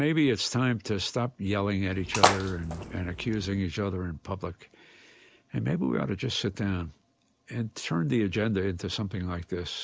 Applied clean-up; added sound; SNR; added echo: none; Splash, splatter; 0 dB; none.